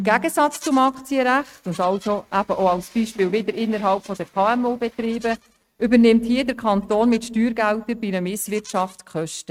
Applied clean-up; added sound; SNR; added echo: neural mask model RNNoise.